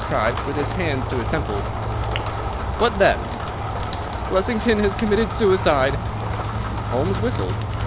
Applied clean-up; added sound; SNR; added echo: none; Rain; 1 dB; none.